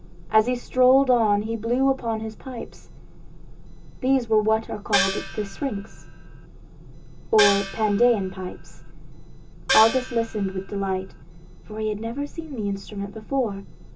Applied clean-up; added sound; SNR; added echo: none; Gong; 6 dB; reverberation time 0.2 s.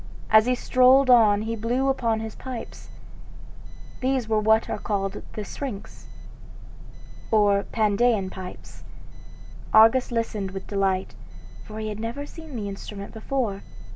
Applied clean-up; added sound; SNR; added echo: none; none; none; none.